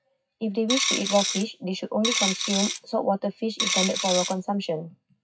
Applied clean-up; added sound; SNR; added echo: classical method WPE with log-MMSE.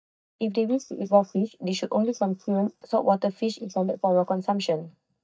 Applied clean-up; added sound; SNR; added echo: neural mask model DeepFilterNet 3.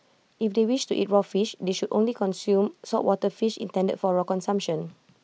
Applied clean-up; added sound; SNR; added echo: none; none; none; none.